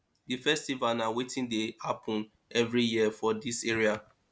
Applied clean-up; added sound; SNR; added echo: none; none; none; none.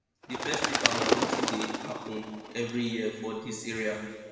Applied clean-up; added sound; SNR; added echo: none; Bird; -2 dB; reverberation time 1.6 s.